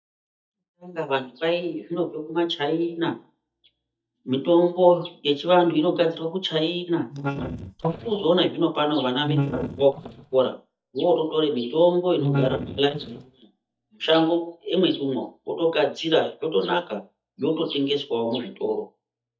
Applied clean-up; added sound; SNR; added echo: neural mask model DeepFilterNet 3.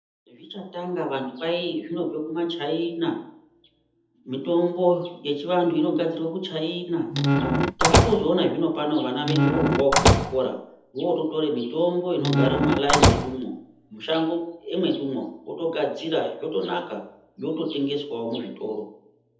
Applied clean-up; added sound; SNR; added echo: none; Squeak / Slam / Wood; -4 dB; reverberation time 0.7 s.